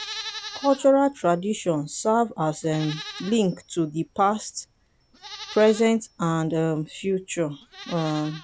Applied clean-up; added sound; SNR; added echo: none; Livestock, farm animals, working animals; 17 dB; none.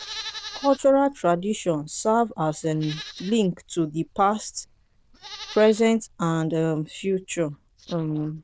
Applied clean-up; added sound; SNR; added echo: neural diffusion model UNIVERSE++.